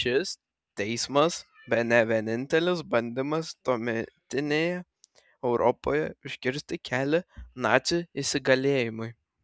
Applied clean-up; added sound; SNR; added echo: none; none; none; none.